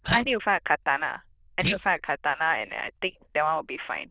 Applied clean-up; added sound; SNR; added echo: neural diffusion model UNIVERSE++.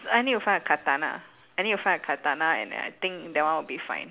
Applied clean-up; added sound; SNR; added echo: none; none; none; none.